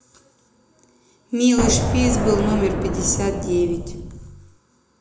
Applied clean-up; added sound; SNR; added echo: none; Explosion; 1 dB; reverberation time 0.8 s.